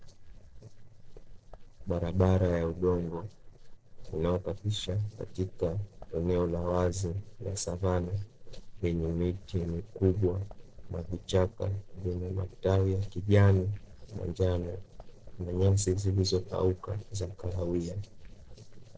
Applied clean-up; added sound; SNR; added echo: neural separator model SepFormer DNS4.